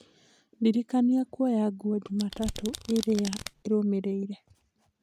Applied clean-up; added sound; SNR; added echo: none; Domestic sounds, home sounds; 11 dB; none.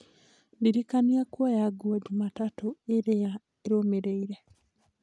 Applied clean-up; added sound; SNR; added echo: none; none; none; none.